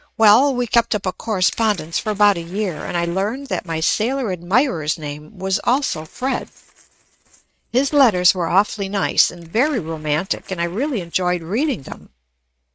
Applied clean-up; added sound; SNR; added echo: neural mask model RNNoise.